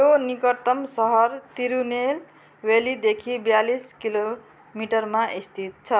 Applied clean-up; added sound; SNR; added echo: none; none; none; none.